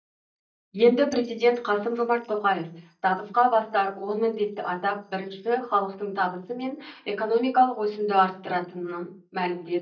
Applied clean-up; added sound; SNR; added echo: neural mask model DeepFilterNet 3.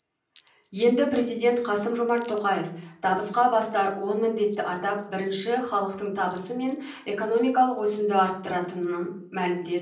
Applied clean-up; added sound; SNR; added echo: none; Wind chime; 16 dB; reverberation time 0.6 s.